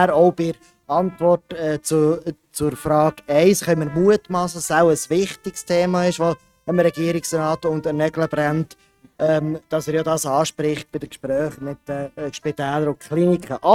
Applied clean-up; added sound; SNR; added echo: neural mask model RNNoise.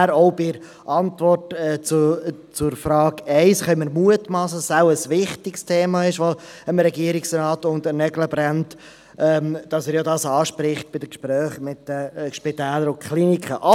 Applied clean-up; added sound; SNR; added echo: none; none; none; none.